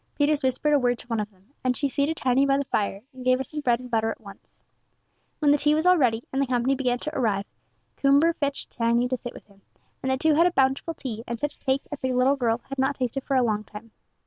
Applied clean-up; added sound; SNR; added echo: neural mask model Resemble Enhance denoiser.